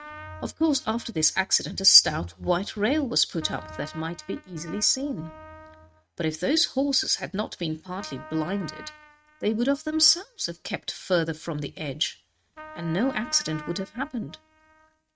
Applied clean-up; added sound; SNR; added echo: neural mask model RNNoise.